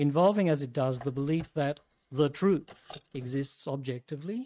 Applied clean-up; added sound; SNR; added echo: neural mask model RNNoise.